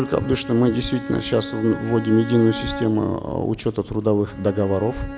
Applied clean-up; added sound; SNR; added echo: none; Bowed string instrument; 13 dB; none.